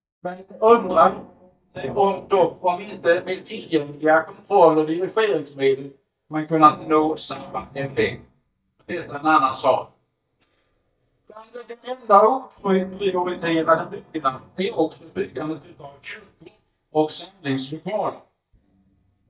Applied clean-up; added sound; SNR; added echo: neural mask model DeepFilterNet 3.